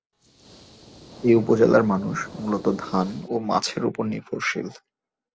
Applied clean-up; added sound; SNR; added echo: none; Hiss; 20 dB; none.